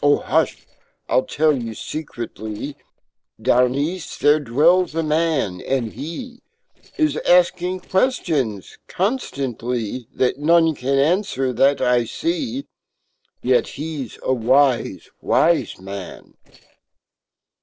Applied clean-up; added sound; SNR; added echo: neural separator model SepFormer DNS4.